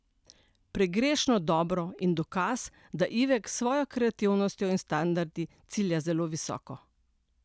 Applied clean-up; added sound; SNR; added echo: none; none; none; none.